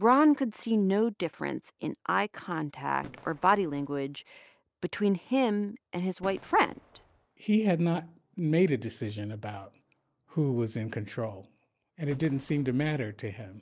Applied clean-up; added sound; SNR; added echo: neural separator model SepFormer DNS4.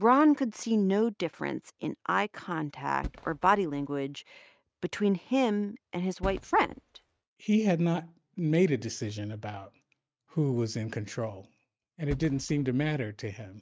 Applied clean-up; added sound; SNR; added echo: neural mask model RNNoise.